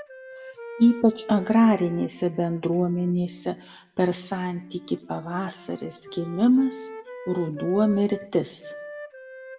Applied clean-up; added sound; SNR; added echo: none; Wind instrument, woodwind instrument; 17 dB; reverberation time 0.5 s.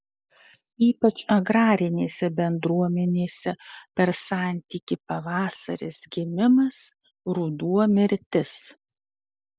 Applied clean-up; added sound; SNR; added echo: none; none; none; none.